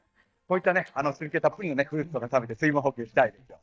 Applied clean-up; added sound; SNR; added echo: neural mask model DeepFilterNet 3.